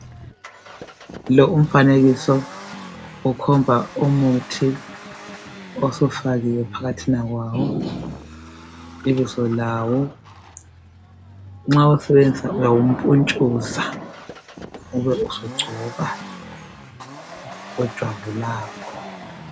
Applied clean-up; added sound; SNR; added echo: none; Accelerating, revving, vroom; 17 dB; none.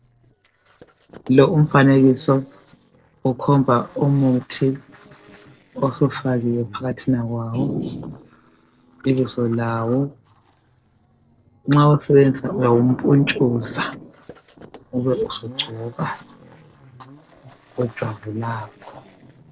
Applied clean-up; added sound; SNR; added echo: neural separator model SepFormer DNS4.